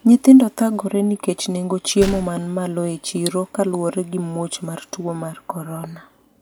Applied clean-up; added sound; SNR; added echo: none; Gunshot, gunfire; 17 dB; none.